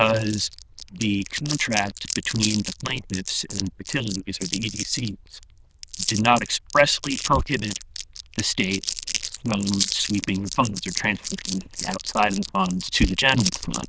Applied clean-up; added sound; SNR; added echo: neural diffusion model UNIVERSE++.